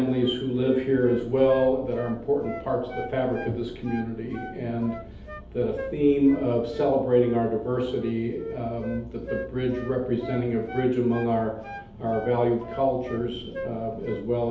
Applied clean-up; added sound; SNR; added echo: none; Wind instrument, woodwind instrument; 15 dB; reverberation time 2.2 s.